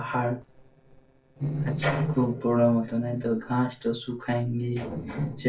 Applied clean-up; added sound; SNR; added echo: neural separator model SepFormer DNS4.